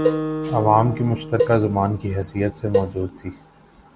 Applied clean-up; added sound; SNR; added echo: none; Acoustic guitar + Cowbell; 4 dB; none.